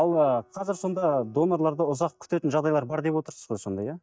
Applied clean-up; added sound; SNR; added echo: neural mask model DeepFilterNet 3.